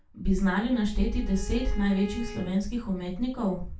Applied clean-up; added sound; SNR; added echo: none; Bowed string instrument; 18 dB; reverberation time 0.3 s.